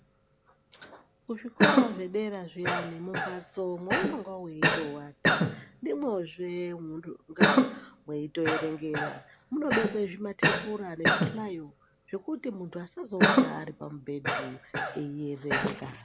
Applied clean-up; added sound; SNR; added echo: none; Cough; -5 dB; none.